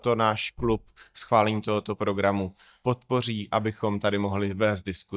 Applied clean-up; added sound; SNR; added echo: neural mask model DeepFilterNet 3.